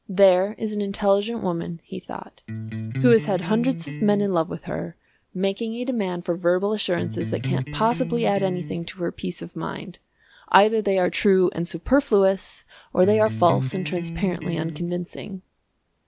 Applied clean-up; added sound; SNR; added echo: none; Electric guitar; 7 dB; none.